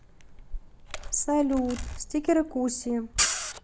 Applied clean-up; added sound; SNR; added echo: none; Camera; 5 dB; none.